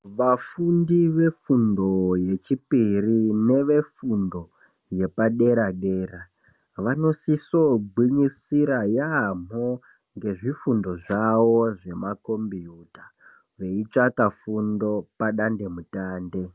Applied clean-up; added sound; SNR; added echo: none; none; none; none.